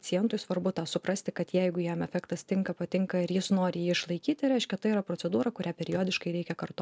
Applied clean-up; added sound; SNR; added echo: none; none; none; none.